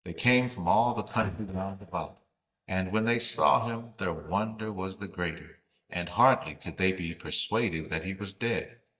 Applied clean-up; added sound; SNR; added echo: neural mask model DeepFilterNet 3.